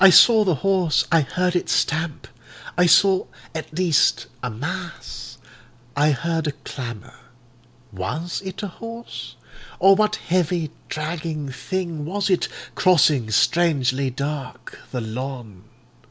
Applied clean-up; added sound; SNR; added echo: none; none; none; none.